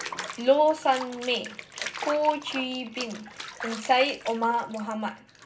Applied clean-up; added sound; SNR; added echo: none; Bathtub (filling or washing) / Water; 12 dB; reverberation time 0.4 s.